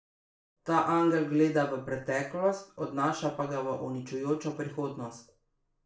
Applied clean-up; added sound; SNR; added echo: none; none; none; reverberation time 0.3 s.